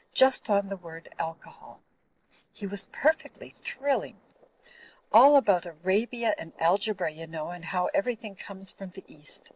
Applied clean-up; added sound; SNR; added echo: neural separator model SepFormer DNS4.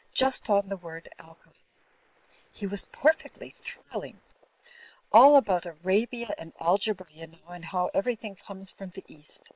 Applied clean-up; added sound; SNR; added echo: neural separator model SepFormer WHAM!.